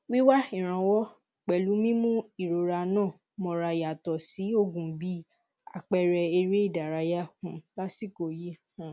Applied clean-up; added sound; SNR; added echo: none; none; none; none.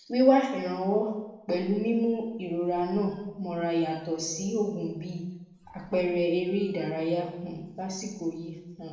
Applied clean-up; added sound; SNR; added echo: neural separator model SepFormer DNS4.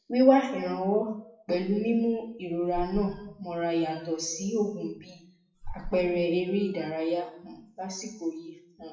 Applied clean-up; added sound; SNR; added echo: classical method WPE with log-MMSE.